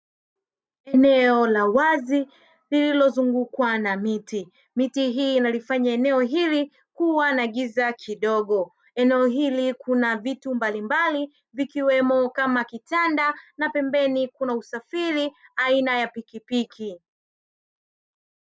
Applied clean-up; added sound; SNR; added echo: none; none; none; none.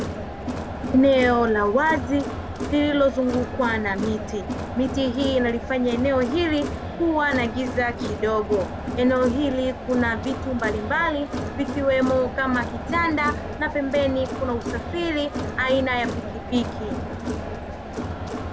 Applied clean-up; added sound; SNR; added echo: none; Crowd; 6 dB; none.